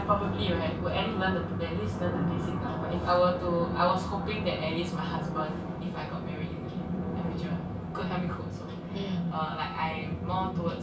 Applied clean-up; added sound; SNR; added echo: none; Wind instrument, woodwind instrument; 20 dB; reverberation time 0.2 s.